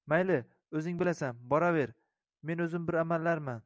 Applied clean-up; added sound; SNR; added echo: none; none; none; none.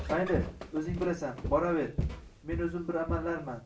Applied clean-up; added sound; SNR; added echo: none; Walk, footsteps; 5 dB; reverberation time 0.3 s.